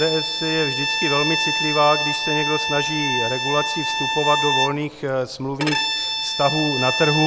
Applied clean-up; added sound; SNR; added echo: none; Bowed string instrument; 0 dB; none.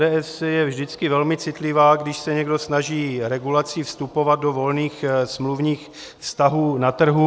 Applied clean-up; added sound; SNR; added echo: none; none; none; none.